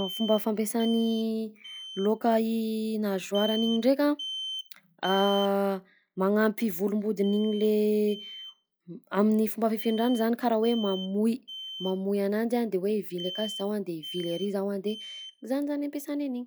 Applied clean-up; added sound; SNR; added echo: classical method log-MMSE.